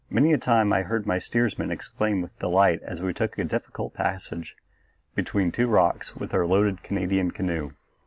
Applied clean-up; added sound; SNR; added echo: none; none; none; none.